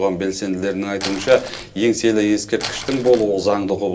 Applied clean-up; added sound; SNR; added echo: none; Crumpling, crinkling; 15 dB; reverberation time 0.2 s.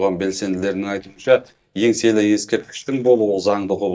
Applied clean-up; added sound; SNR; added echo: neural mask model DeepFilterNet 3.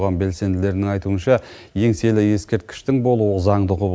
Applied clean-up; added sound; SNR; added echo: none; none; none; none.